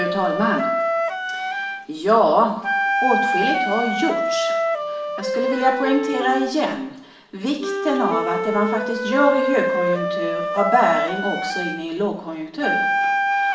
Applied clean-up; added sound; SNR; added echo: none; Wind instrument, woodwind instrument; 1 dB; reverberation time 0.5 s.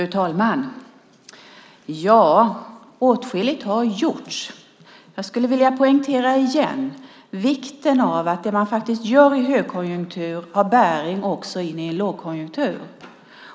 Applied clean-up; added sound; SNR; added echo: none; none; none; none.